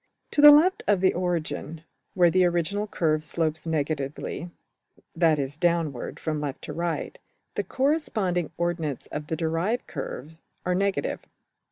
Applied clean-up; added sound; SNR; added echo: none; none; none; none.